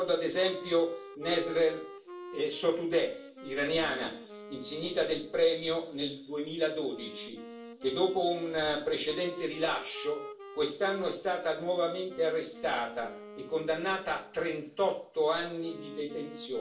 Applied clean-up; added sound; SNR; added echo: none; Wind instrument, woodwind instrument; 15 dB; reverberation time 0.3 s.